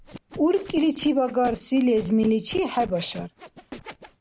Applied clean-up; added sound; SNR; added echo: none; Scratching (performance technique) + Sawing; 19 dB; none.